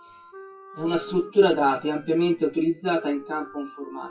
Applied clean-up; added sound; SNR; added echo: classical method WPE with log-MMSE.